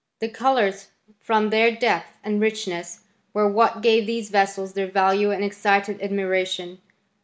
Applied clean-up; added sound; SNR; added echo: none; none; none; none.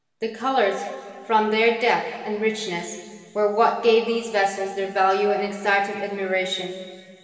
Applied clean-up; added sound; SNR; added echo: none; none; none; reverberation time 2.3 s.